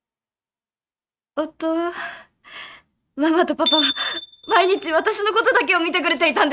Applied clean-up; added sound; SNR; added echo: neural mask model RNNoise.